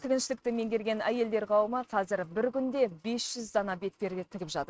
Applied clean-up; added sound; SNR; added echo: neural mask model RNNoise.